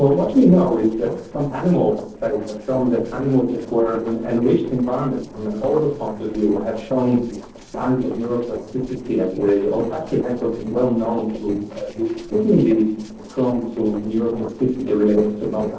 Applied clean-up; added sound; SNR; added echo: neural separator model SepFormer DNS4.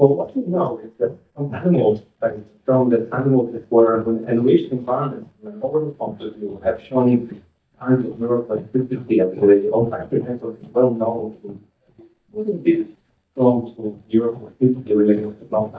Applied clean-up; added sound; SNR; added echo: neural mask model DeepFilterNet 3.